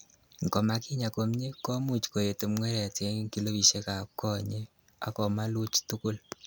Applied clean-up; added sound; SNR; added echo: none; none; none; none.